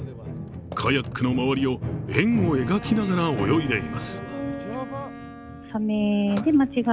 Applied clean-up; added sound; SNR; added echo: none; Telephone + Wind instrument, woodwind instrument; 17 dB; none.